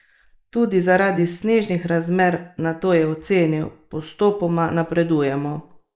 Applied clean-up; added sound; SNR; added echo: neural mask model Resemble Enhance denoiser.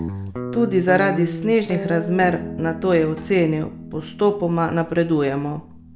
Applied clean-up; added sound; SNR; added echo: none; Guitar; 10 dB; none.